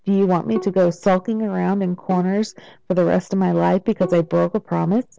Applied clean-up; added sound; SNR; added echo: none; Bowed string instrument; 16 dB; none.